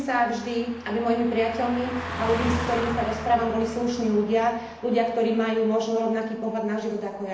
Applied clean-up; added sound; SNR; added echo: none; Car passing by; 11 dB; reverberation time 0.8 s.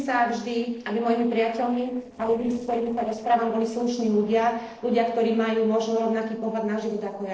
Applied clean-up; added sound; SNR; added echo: neural separator model SepFormer DNS4.